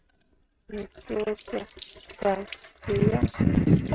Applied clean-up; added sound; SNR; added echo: neural mask model RNNoise.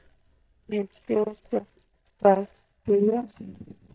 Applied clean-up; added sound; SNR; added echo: neural mask model DeepFilterNet 3.